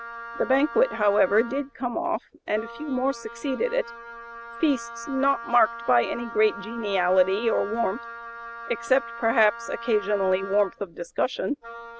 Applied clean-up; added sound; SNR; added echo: none; Wind instrument, woodwind instrument; 13 dB; none.